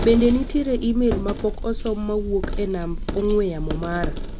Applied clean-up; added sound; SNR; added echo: none; Coin (dropping); 4 dB; none.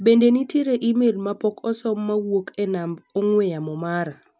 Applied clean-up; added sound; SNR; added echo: none; none; none; none.